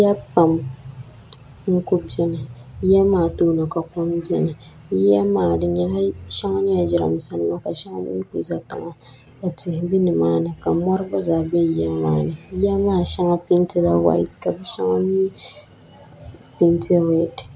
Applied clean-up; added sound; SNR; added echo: none; none; none; none.